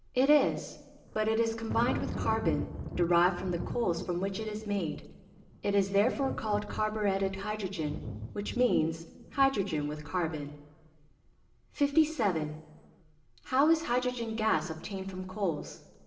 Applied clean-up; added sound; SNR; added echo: none; Thunder; 12 dB; reverberation time 1.2 s.